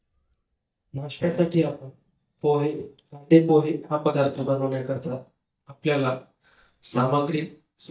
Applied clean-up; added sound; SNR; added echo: neural mask model DeepFilterNet 3.